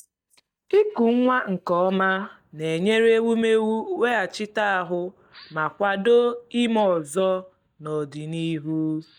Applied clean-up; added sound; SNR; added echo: neural mask model DeepFilterNet 3.